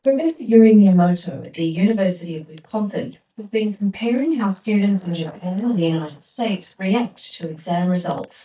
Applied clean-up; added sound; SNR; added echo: neural mask model DeepFilterNet 3.